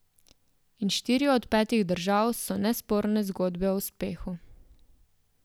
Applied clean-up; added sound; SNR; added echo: none; none; none; none.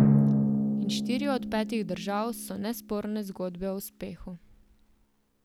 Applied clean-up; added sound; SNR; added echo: none; Drum; -4 dB; none.